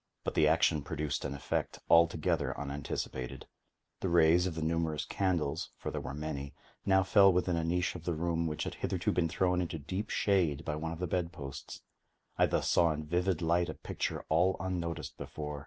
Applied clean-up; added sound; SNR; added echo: none; none; none; none.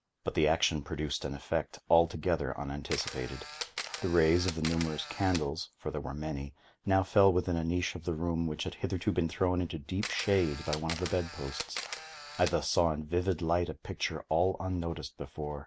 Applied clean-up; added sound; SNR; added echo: none; Camera; 10 dB; none.